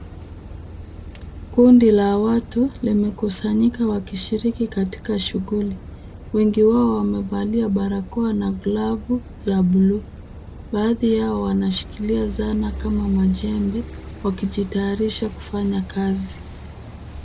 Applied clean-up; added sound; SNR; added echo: none; Car passing by / Idling / Accelerating, revving, vroom; 14 dB; none.